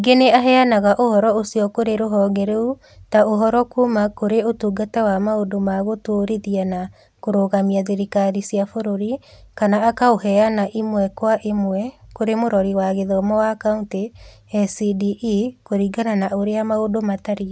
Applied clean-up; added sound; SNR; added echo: none; none; none; none.